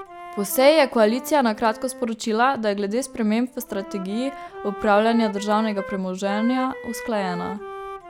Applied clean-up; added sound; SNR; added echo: none; Wind instrument, woodwind instrument; 14 dB; none.